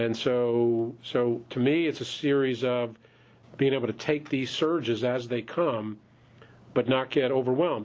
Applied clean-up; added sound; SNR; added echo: none; none; none; none.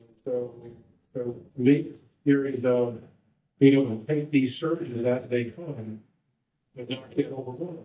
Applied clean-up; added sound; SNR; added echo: neural mask model DeepFilterNet 3.